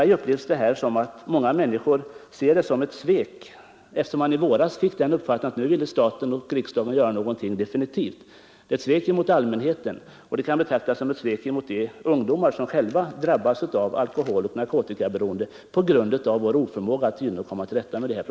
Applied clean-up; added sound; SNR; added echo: none; none; none; none.